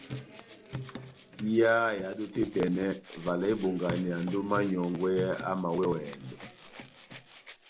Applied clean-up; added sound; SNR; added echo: none; Rattle (instrument) + Hands / Wood; 13 dB; none.